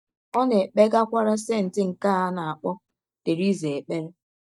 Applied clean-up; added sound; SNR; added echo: neural mask model DeepFilterNet 3.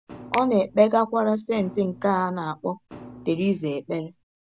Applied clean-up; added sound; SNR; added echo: none; Finger snapping + Thump, thud; 18 dB; none.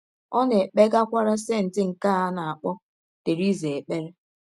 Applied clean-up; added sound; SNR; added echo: none; none; none; none.